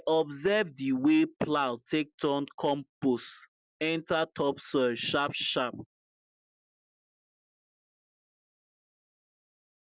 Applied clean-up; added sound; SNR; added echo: none; none; none; none.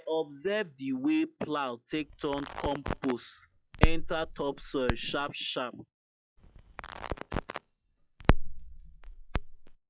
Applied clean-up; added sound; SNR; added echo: classical method log-MMSE.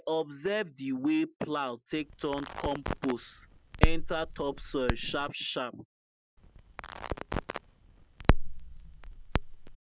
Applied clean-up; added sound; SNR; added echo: none; Crackle; -4 dB; none.